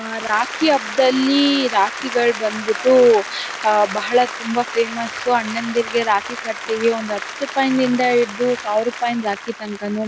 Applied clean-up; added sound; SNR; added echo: none; Applause; 11 dB; none.